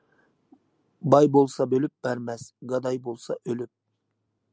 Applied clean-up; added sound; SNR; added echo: none; none; none; none.